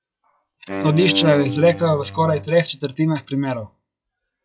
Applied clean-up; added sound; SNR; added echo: classical method log-MMSE.